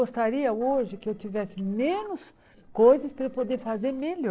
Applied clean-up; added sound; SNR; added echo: neural separator model SepFormer DNS4.